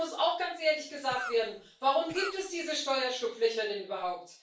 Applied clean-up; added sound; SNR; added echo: none; Cough; 11 dB; reverberation time 0.3 s.